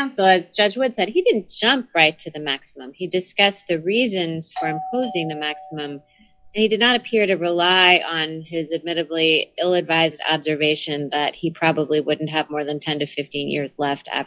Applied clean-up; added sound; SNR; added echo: classical method log-MMSE.